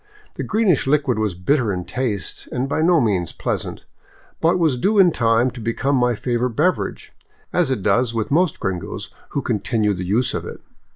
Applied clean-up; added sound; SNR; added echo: none; none; none; none.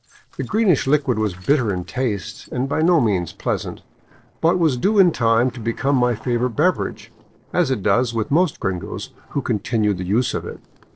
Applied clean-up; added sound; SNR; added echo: neural separator model SepFormer DNS4.